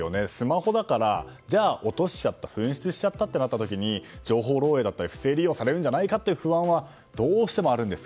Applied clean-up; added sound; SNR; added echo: none; none; none; none.